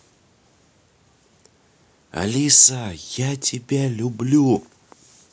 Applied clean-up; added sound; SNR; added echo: none; none; none; none.